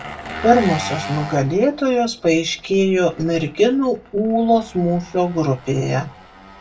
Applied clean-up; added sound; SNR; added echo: none; Engine; 15 dB; reverberation time 0.2 s.